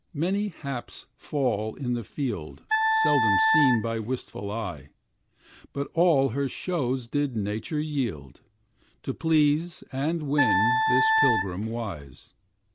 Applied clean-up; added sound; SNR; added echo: none; Wind instrument, woodwind instrument; -3 dB; none.